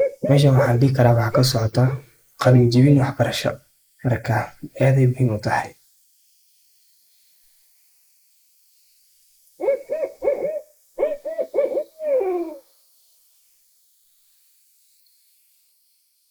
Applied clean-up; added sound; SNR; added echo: neural mask model Resemble Enhance denoiser.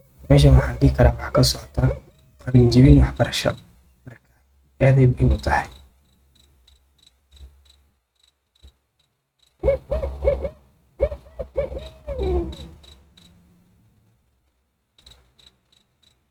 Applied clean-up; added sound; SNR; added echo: neural mask model RNNoise.